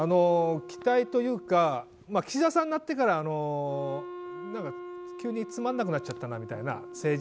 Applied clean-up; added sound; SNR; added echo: none; Wind instrument, woodwind instrument; 14 dB; none.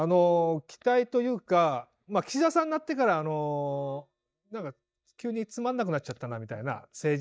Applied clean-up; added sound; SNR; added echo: neural mask model DeepFilterNet 3.